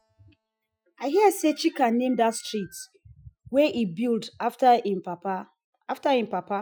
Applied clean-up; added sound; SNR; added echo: classical method Wiener filter.